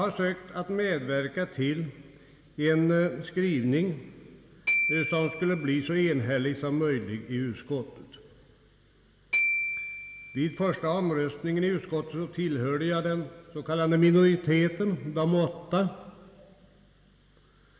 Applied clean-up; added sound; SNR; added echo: none; Glockenspiel; 6 dB; reverberation time 1.7 s.